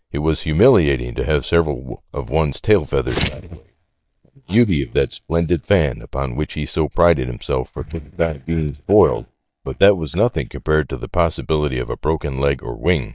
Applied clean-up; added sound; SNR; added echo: neural mask model DeepFilterNet 3.